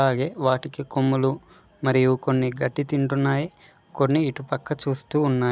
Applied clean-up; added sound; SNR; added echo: none; none; none; none.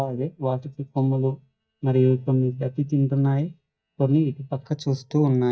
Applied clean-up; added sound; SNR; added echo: neural mask model DeepFilterNet 3.